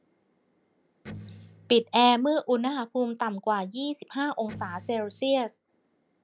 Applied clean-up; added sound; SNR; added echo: none; Electric guitar; 17 dB; none.